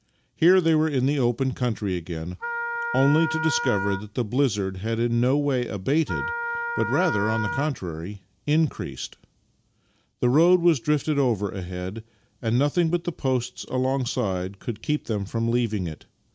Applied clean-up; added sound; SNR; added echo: none; Wind instrument, woodwind instrument; 5 dB; none.